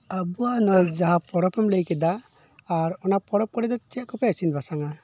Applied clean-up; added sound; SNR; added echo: neural mask model Resemble Enhance denoiser.